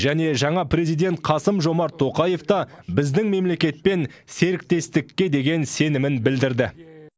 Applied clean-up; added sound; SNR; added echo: none; none; none; none.